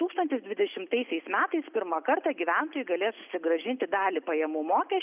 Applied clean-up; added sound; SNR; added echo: none; none; none; none.